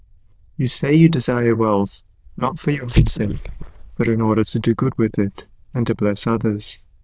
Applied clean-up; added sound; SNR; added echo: neural diffusion model UNIVERSE++.